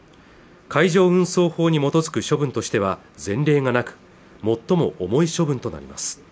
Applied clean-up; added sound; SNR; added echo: none; none; none; none.